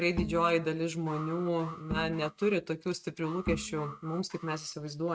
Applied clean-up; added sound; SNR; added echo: neural mask model RNNoise.